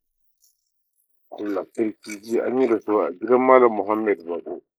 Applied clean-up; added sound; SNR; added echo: neural mask model Resemble Enhance denoiser.